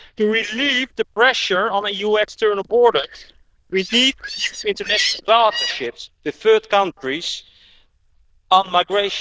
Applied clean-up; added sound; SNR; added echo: neural diffusion model UNIVERSE++.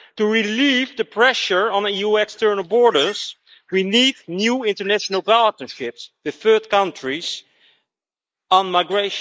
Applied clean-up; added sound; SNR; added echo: neural mask model Resemble Enhance denoiser.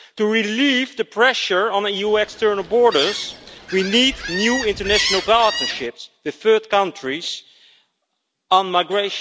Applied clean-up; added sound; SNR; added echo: none; Gull, seagull; 8 dB; none.